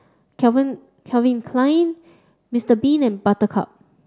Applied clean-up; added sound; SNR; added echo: none; none; none; none.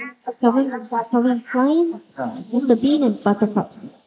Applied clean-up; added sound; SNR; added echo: neural mask model Resemble Enhance denoiser.